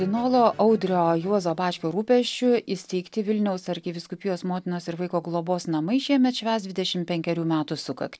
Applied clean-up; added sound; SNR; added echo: none; none; none; none.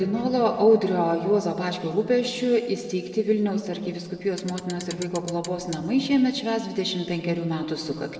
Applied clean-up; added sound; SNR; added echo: none; Clock; 20 dB; reverberation time 1.8 s.